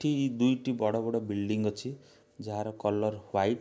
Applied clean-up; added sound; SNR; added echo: none; none; none; none.